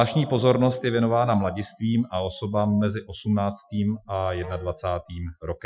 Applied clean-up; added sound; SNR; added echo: classical method Wiener filter.